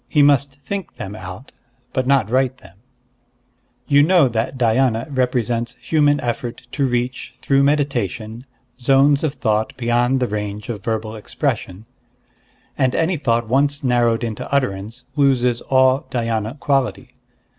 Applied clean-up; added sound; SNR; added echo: none; none; none; none.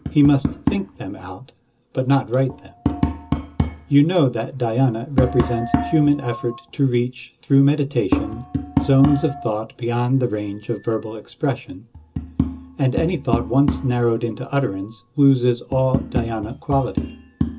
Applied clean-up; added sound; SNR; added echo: none; Tap; 6 dB; reverberation time 0.2 s.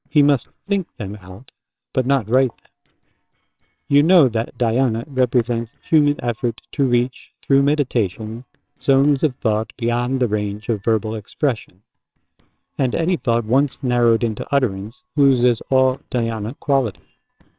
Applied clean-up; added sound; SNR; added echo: neural separator model SepFormer WHAMR!.